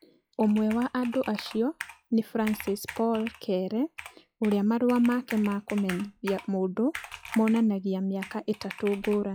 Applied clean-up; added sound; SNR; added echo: classical method log-MMSE.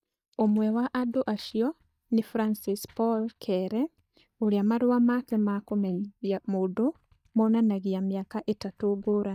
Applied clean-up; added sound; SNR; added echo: neural mask model DeepFilterNet 3.